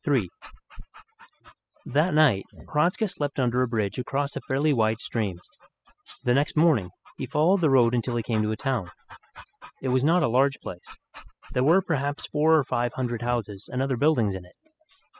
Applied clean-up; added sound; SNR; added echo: classical method spectral subtraction.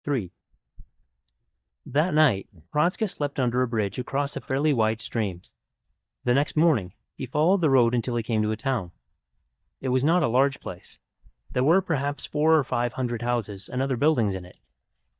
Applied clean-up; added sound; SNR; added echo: neural mask model DeepFilterNet 3.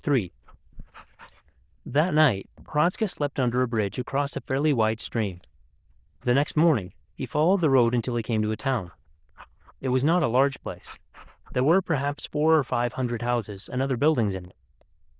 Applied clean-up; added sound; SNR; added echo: neural diffusion model UNIVERSE++.